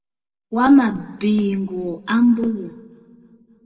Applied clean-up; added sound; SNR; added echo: none; none; none; reverberation time 1.2 s.